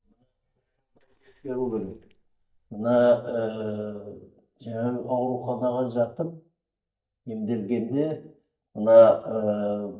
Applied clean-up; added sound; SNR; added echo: neural mask model DeepFilterNet 3.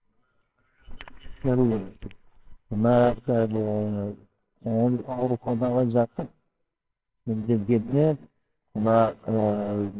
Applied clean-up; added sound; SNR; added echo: neural separator model SepFormer WHAMR!.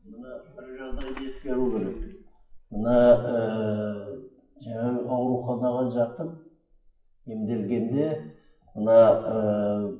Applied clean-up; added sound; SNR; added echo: classical method WPE with log-MMSE.